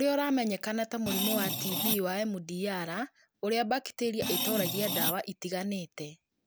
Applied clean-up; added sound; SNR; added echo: none; Screech; 0 dB; none.